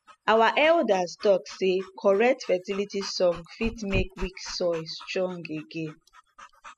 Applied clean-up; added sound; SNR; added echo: classical method spectral subtraction.